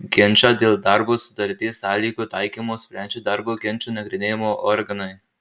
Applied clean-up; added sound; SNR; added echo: none; none; none; none.